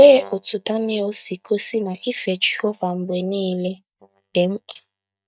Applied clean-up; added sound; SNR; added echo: neural mask model DeepFilterNet 3.